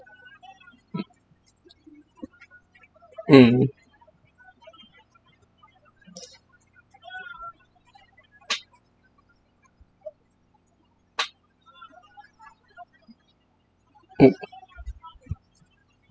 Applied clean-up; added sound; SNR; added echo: classical method spectral subtraction.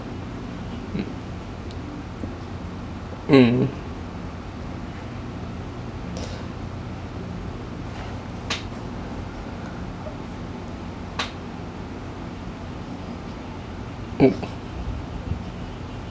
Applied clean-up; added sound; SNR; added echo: none; none; none; none.